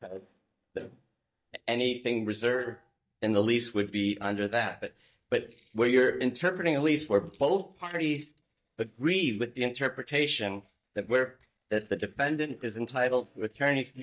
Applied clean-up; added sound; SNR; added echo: neural mask model DeepFilterNet 3.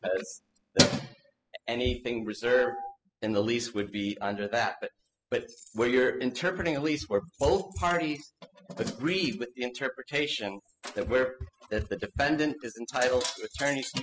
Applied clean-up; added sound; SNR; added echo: classical method spectral subtraction.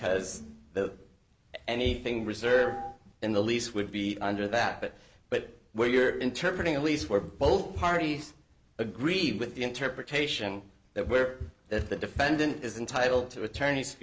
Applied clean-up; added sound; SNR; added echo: none; none; none; none.